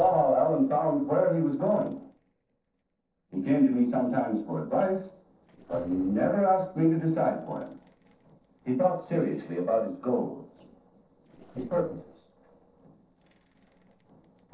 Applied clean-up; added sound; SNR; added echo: neural separator model SepFormer DNS4.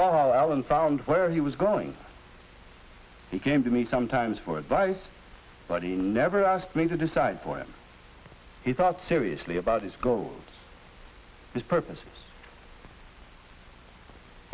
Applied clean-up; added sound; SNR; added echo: none; none; none; none.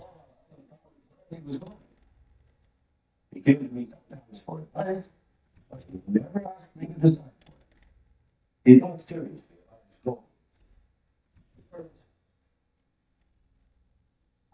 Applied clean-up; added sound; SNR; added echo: neural mask model DeepFilterNet 3.